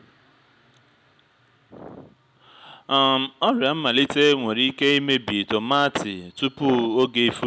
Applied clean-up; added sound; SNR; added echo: none; none; none; none.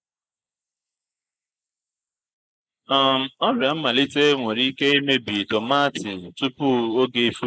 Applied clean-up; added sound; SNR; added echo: neural mask model Resemble Enhance denoiser.